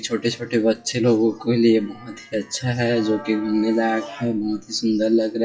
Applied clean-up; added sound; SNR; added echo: classical method WPE with log-MMSE.